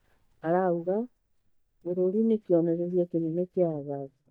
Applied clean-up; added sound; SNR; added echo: neural mask model DeepFilterNet 3.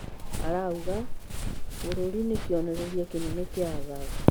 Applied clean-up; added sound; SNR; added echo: none; Run; 1 dB; none.